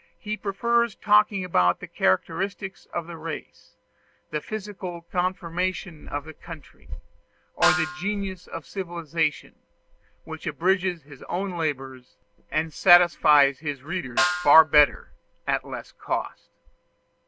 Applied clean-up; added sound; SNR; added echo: none; Snare drum; 5 dB; none.